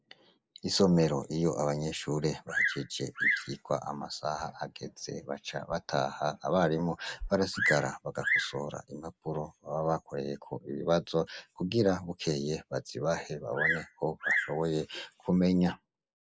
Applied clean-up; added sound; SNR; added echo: neural mask model Resemble Enhance denoiser.